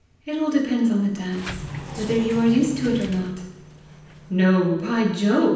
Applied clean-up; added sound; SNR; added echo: none; Sliding door; 13 dB; reverberation time 0.9 s.